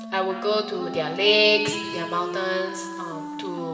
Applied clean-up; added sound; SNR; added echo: none; Wind instrument, woodwind instrument; 9 dB; reverberation time 2.4 s.